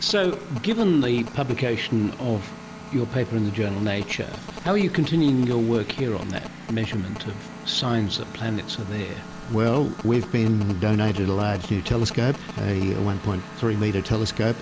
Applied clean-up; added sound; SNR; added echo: none; Engine + Telephone; 14 dB; none.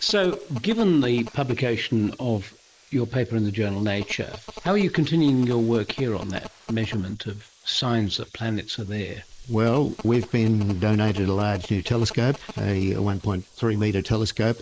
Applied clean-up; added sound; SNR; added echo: neural mask model Resemble Enhance denoiser.